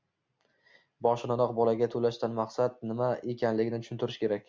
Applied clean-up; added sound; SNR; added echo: none; none; none; none.